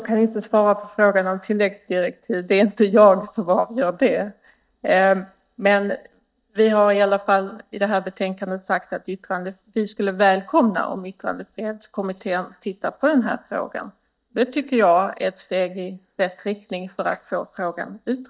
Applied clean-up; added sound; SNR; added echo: neural mask model DeepFilterNet 3.